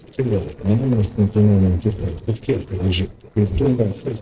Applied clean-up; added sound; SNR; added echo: neural separator model SepFormer DNS4.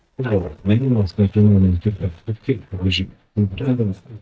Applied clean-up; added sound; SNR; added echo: neural mask model DeepFilterNet 3.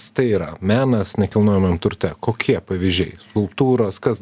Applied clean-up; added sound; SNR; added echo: none; none; none; none.